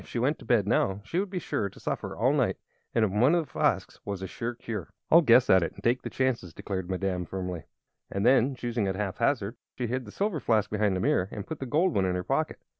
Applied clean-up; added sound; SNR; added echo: none; none; none; none.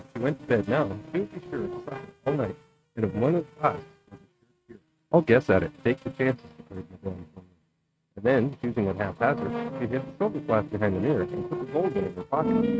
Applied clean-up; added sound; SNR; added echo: neural mask model RNNoise.